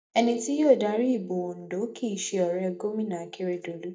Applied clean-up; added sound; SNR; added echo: neural mask model DeepFilterNet 3.